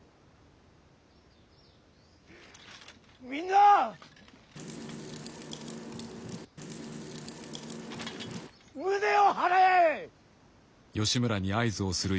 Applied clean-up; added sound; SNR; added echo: none; Wind; 11 dB; none.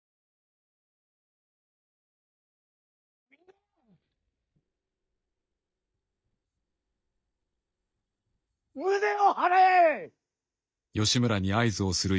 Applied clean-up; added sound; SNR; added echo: neural mask model DeepFilterNet 3.